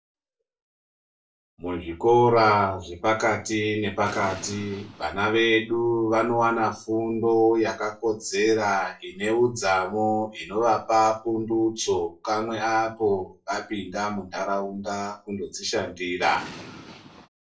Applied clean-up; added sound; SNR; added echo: neural separator model SepFormer DNS4.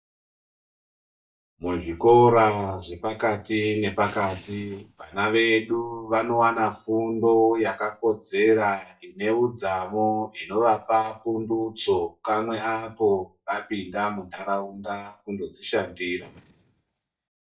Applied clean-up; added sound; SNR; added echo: neural mask model DeepFilterNet 3.